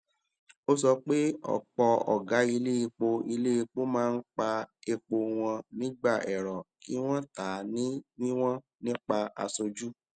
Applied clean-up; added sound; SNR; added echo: none; none; none; none.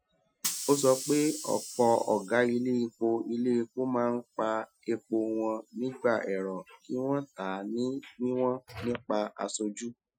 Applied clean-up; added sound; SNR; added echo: classical method Wiener filter.